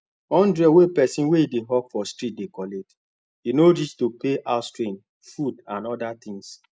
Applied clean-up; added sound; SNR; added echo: none; none; none; none.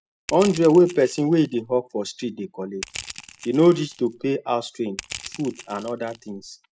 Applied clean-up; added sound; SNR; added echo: none; Crushing; 17 dB; none.